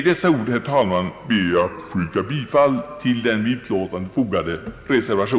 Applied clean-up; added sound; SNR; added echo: none; none; none; none.